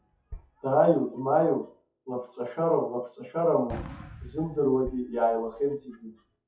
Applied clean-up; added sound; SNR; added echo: classical method WPE with log-MMSE.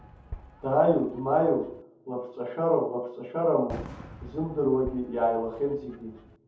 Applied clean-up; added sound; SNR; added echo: none; Fireworks; 18 dB; reverberation time 0.6 s.